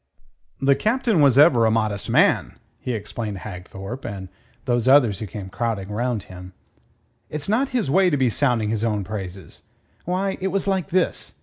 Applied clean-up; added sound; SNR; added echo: none; none; none; none.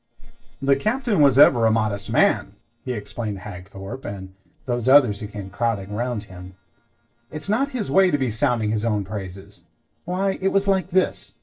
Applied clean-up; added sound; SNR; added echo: neural separator model SepFormer DNS4.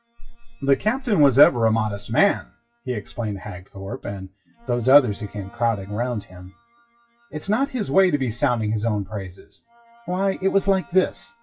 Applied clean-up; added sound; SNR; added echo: classical method WPE with log-MMSE.